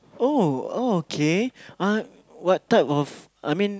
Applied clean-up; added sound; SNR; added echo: none; none; none; none.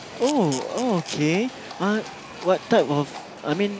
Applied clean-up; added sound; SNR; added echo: none; Camera + Livestock, farm animals, working animals; 13 dB; none.